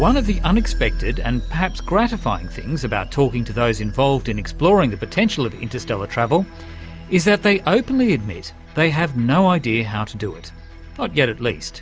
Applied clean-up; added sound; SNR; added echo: none; none; none; none.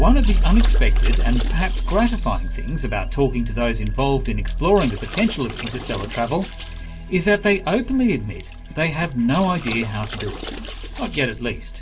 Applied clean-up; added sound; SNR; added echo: none; Water / Splash, splatter; 18 dB; reverberation time 0.1 s.